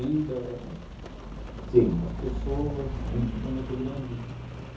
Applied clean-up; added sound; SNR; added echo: none; Rain; 5 dB; reverberation time 0.6 s.